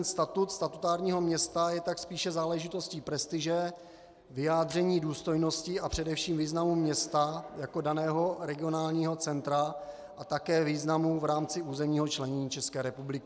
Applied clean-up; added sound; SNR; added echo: none; none; none; none.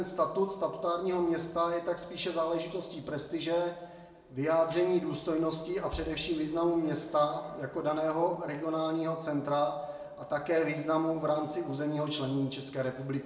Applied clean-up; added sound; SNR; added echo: none; none; none; reverberation time 0.9 s.